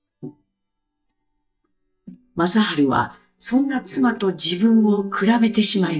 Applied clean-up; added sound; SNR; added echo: neural mask model DeepFilterNet 3.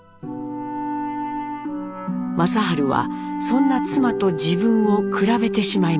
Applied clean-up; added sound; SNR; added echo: none; none; none; none.